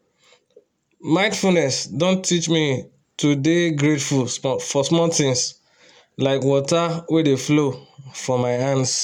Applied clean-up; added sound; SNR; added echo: none; none; none; none.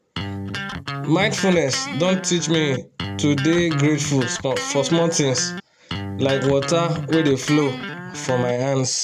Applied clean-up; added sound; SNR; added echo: none; Electric guitar; 8 dB; none.